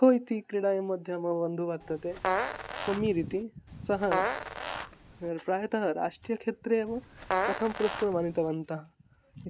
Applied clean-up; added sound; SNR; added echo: none; Fart; 4 dB; none.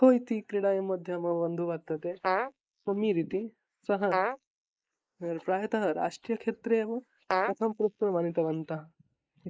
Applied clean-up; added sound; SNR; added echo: neural mask model Resemble Enhance denoiser.